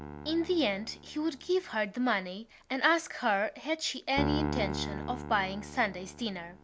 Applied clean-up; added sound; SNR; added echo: none; Piano; 8 dB; none.